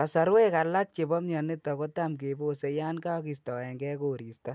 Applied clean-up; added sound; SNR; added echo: none; none; none; none.